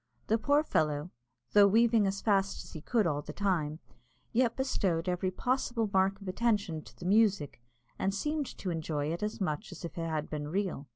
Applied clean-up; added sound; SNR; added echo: none; none; none; none.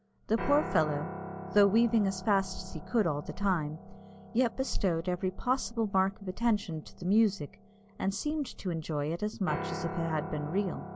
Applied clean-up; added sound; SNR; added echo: none; Piano; 12 dB; none.